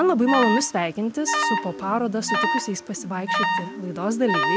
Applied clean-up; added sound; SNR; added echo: none; Alarm; 3 dB; none.